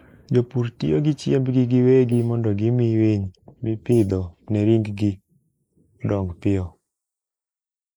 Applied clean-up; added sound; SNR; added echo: neural mask model Resemble Enhance denoiser.